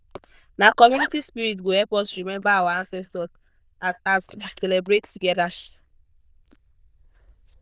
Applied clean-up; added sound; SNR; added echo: neural diffusion model UNIVERSE++.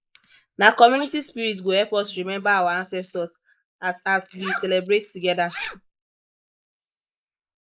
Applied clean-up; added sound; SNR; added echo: neural mask model Resemble Enhance denoiser.